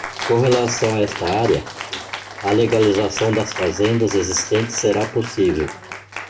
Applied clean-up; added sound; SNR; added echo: none; Cheering; 11 dB; reverberation time 0.4 s.